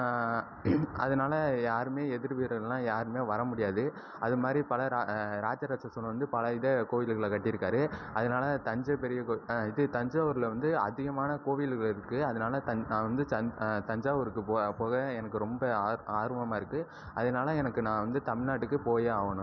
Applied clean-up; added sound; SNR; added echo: none; none; none; none.